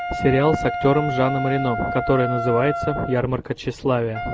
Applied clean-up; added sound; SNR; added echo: none; Wind instrument, woodwind instrument; 6 dB; none.